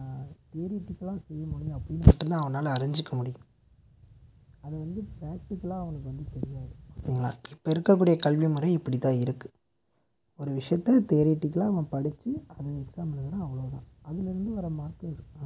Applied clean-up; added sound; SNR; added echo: none; none; none; none.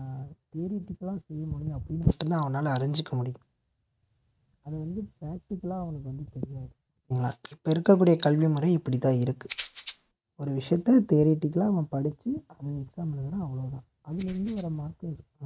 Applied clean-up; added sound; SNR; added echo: neural mask model RNNoise.